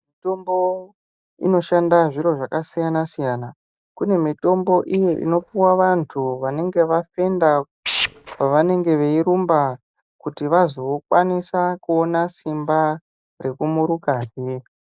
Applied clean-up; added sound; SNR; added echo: neural mask model DeepFilterNet 3.